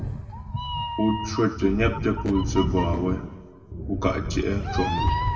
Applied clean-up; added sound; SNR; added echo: none; Meow; 1 dB; reverberation time 1.7 s.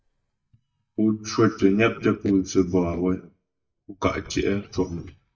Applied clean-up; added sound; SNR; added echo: neural mask model DeepFilterNet 3.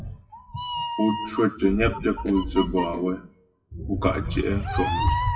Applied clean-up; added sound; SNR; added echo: classical method WPE with log-MMSE.